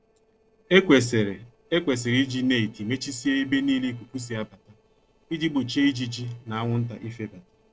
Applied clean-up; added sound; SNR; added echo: neural separator model SepFormer DNS4.